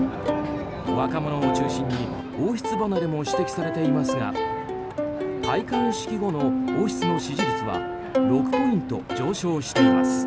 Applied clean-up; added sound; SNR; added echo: none; Plucked string instrument; -2 dB; none.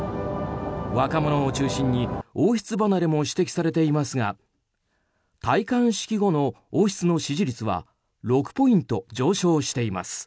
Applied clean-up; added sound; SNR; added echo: none; none; none; none.